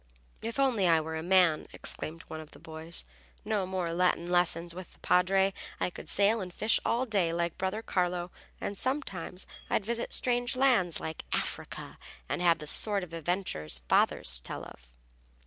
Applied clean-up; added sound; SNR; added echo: none; none; none; none.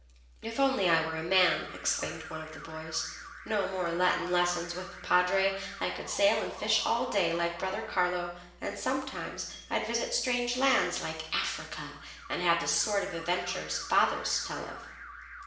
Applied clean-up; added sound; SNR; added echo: none; Alarm; 17 dB; reverberation time 0.7 s.